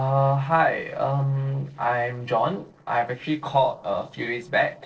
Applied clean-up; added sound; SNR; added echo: neural separator model SepFormer DNS4.